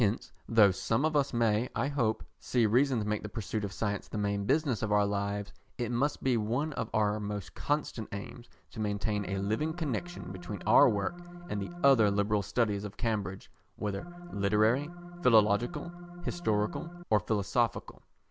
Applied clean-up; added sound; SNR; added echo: none; Organ; 13 dB; none.